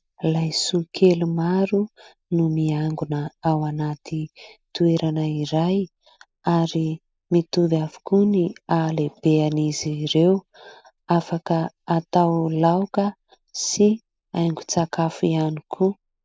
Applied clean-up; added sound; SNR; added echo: neural mask model Resemble Enhance denoiser.